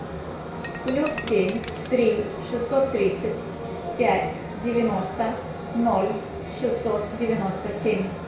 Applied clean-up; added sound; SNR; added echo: none; Shatter; 15 dB; reverberation time 0.6 s.